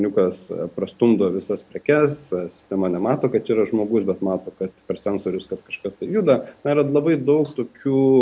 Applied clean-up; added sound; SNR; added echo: none; none; none; none.